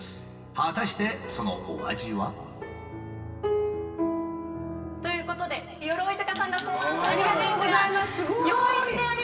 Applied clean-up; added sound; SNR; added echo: none; none; none; reverberation time 2.0 s.